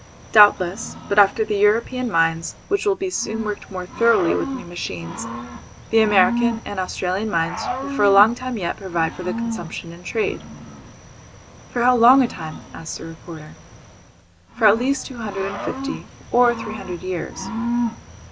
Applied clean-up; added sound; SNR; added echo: none; Cricket / Growling; 9 dB; none.